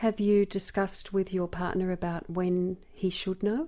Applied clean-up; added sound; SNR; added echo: none; none; none; none.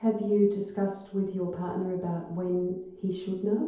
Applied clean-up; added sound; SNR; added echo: none; none; none; reverberation time 0.8 s.